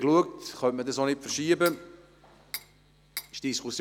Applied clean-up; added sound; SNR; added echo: none; Cutlery, silverware; 14 dB; none.